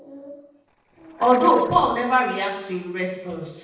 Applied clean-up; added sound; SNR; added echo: neural separator model SepFormer DNS4.